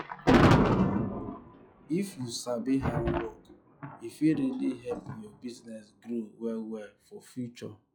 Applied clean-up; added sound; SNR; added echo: classical method log-MMSE.